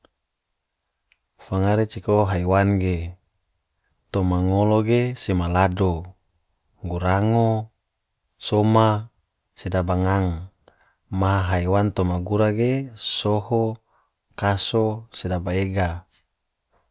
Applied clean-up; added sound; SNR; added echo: none; none; none; none.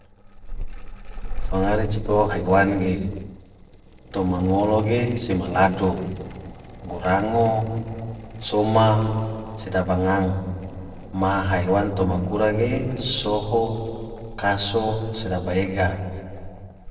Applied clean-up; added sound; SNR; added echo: neural separator model SepFormer DNS4.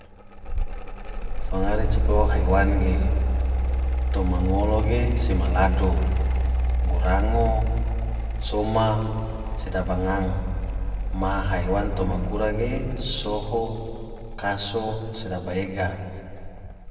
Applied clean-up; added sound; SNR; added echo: none; Mechanical fan; -3 dB; reverberation time 2.2 s.